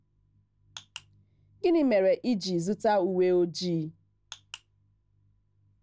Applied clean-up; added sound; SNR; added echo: none; none; none; none.